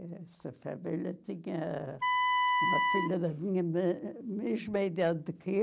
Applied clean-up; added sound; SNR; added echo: none; Wind instrument, woodwind instrument; -3 dB; none.